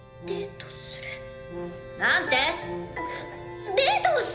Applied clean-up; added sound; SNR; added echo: none; Brass instrument; 14 dB; reverberation time 0.8 s.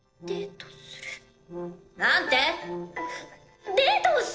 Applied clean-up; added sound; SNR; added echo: neural separator model SepFormer DNS4.